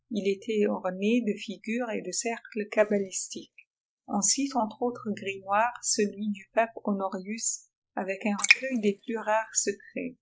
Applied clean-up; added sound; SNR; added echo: neural mask model Resemble Enhance denoiser.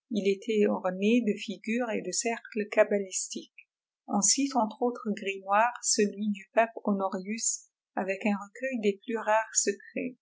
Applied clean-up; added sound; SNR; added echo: none; none; none; none.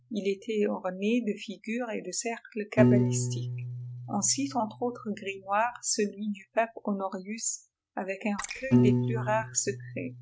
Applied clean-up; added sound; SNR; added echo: neural mask model RNNoise.